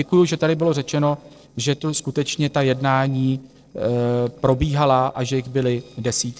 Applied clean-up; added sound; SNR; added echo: neural separator model SepFormer DNS4.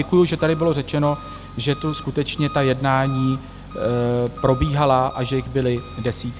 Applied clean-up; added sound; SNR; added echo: none; Engine; 15 dB; none.